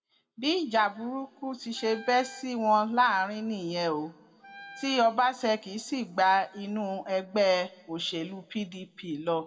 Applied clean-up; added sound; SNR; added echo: none; Wind instrument, woodwind instrument; 19 dB; reverberation time 1.8 s.